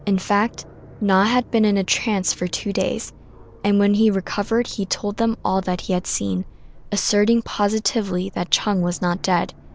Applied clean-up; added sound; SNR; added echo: none; Aircraft; 20 dB; none.